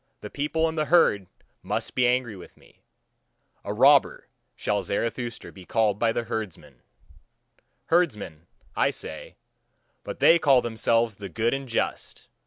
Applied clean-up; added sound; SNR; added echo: none; none; none; none.